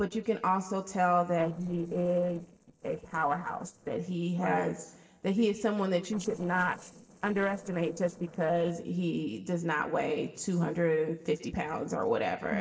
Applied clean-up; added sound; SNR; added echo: neural separator model SepFormer DNS4.